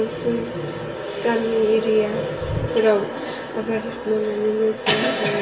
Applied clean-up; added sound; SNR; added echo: none; none; none; reverberation time 0.2 s.